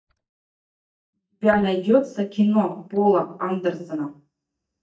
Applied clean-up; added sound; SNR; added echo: neural mask model DeepFilterNet 3.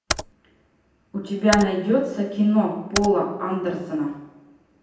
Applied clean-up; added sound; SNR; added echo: none; Computer keyboard; 10 dB; reverberation time 0.9 s.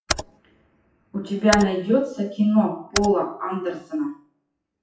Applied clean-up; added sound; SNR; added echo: classical method WPE with log-MMSE.